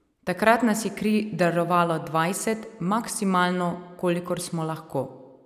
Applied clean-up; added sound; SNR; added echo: none; none; none; none.